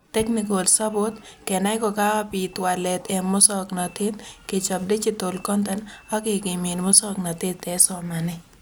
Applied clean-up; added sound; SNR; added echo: none; none; none; none.